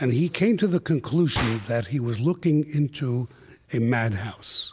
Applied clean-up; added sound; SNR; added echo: none; Gunshot, gunfire; 13 dB; none.